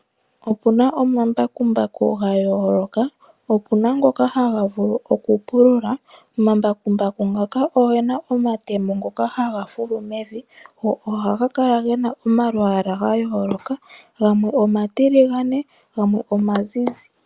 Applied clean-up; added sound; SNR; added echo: none; none; none; none.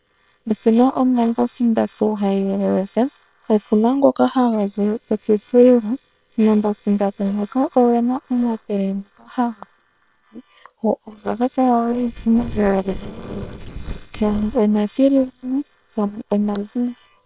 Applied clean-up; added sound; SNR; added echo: neural separator model SepFormer WHAM!.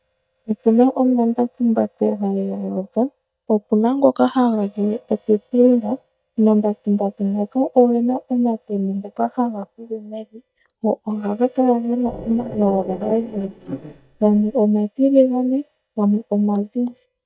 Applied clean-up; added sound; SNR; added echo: neural mask model DeepFilterNet 3.